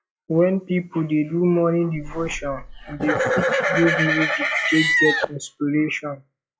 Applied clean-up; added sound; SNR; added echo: classical method log-MMSE.